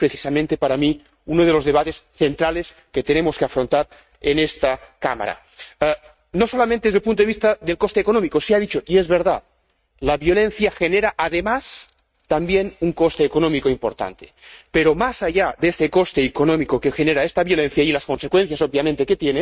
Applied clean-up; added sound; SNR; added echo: neural mask model RNNoise.